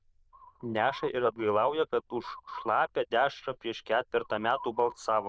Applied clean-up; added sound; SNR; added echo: neural diffusion model UNIVERSE++.